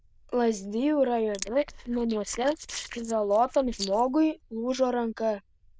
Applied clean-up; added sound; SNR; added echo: neural diffusion model UNIVERSE++.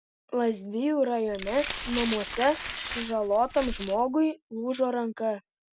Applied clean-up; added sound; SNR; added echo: none; Glass; 4 dB; none.